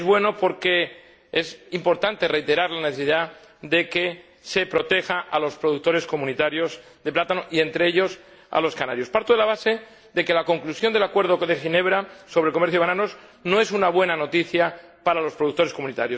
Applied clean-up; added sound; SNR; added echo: none; none; none; none.